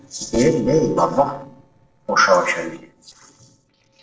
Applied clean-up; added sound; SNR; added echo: neural separator model SepFormer DNS4.